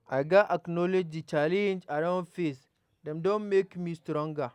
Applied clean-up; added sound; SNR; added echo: none; none; none; none.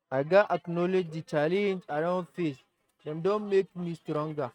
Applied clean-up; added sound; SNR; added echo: neural mask model RNNoise.